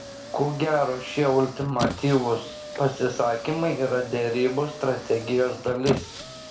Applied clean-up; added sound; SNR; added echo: none; Squeak; 10 dB; reverberation time 0.4 s.